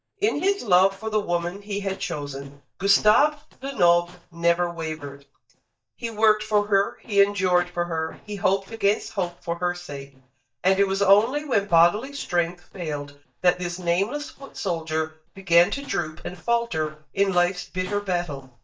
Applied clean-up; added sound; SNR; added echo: neural mask model DeepFilterNet 3.